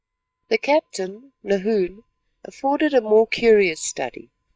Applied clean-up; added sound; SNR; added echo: neural mask model DeepFilterNet 3.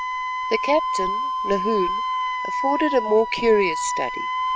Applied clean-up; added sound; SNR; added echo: none; Wind instrument, woodwind instrument; 1 dB; none.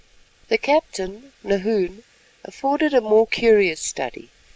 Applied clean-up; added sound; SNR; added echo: neural mask model Resemble Enhance denoiser.